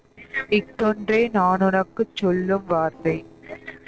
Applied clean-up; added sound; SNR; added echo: neural separator model SepFormer DNS4.